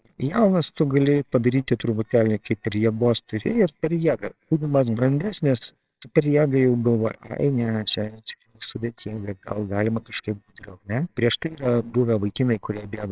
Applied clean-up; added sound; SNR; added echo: neural separator model SepFormer WHAMR!.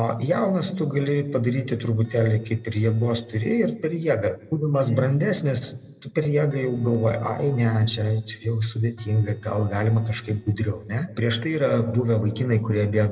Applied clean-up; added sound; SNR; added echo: neural separator model SepFormer DNS4.